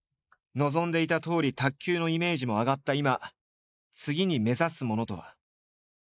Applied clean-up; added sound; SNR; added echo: neural mask model Resemble Enhance denoiser.